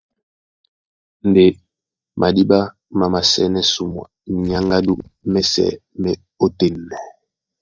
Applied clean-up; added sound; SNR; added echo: neural mask model DeepFilterNet 3.